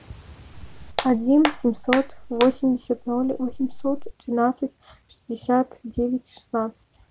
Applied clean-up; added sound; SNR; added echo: none; Hands; 7 dB; none.